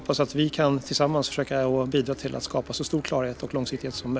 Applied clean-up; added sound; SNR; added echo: none; Bus; 20 dB; none.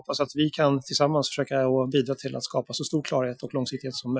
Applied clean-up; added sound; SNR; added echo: classical method Wiener filter.